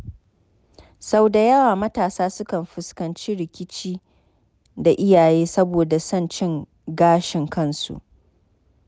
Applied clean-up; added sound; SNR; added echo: none; none; none; none.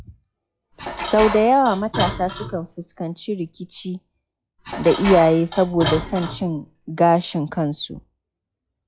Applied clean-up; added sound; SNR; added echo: classical method log-MMSE.